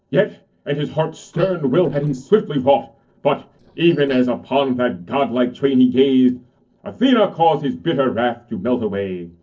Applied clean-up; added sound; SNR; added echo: neural separator model SepFormer DNS4.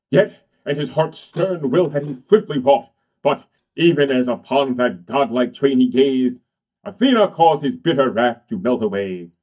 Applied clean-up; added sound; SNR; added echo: neural mask model DeepFilterNet 3.